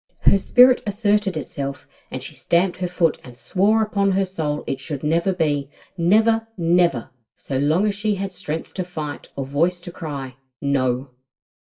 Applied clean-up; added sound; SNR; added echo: none; none; none; reverberation time 0.2 s.